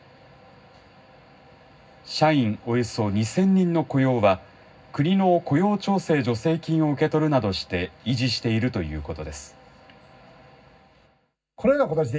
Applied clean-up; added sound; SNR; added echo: none; none; none; reverberation time 0.4 s.